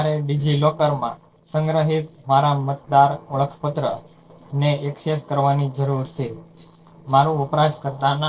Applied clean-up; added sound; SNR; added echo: neural separator model SepFormer DNS4.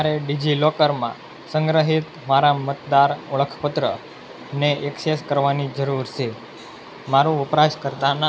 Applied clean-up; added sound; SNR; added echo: none; none; none; none.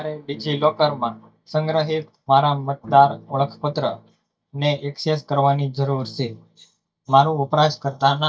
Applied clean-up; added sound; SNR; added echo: neural mask model DeepFilterNet 3.